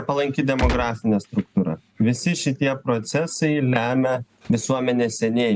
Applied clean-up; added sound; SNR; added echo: none; Gunshot, gunfire; 0 dB; none.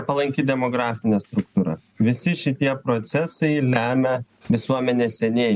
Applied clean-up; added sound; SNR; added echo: none; none; none; none.